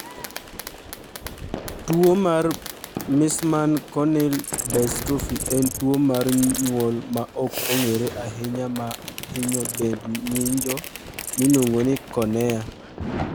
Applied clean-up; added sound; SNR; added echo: none; Fireworks + Insect; 8 dB; none.